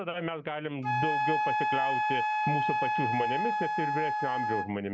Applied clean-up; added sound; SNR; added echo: none; Wind instrument, woodwind instrument; -4 dB; none.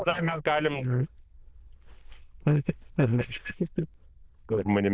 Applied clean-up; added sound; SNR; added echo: neural diffusion model UNIVERSE++.